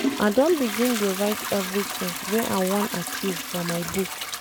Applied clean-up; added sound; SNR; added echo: none; Trickle, dribble / Toilet flush / Hiss; 5 dB; none.